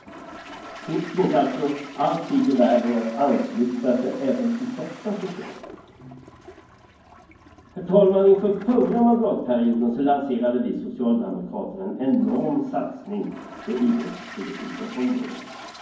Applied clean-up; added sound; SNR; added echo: none; Toilet flush; 19 dB; reverberation time 0.9 s.